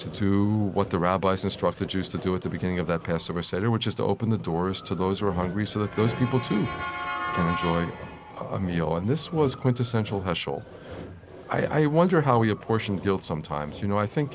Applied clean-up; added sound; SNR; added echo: none; Motor vehicle (road) / Siren + Sawing; 12 dB; none.